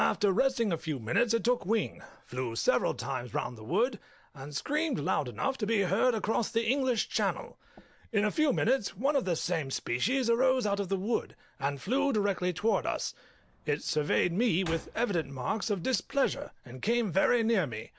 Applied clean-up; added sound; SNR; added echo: none; Slam; 20 dB; none.